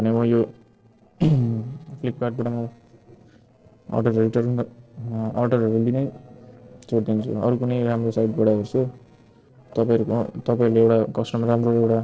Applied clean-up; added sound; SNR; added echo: neural separator model SepFormer DNS4.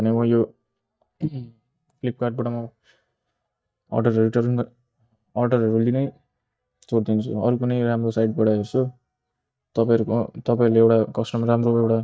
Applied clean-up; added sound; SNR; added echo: neural mask model DeepFilterNet 3.